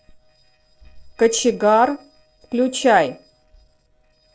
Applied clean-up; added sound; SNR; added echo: neural separator model SepFormer DNS4.